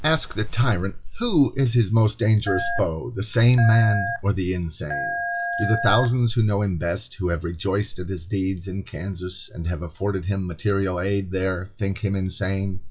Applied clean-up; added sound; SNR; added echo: classical method WPE with log-MMSE.